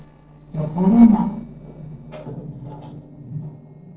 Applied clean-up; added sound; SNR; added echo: neural separator model SepFormer DNS4.